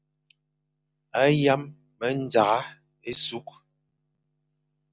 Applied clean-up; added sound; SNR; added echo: none; none; none; none.